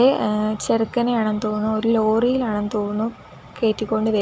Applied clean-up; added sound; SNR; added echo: none; none; none; none.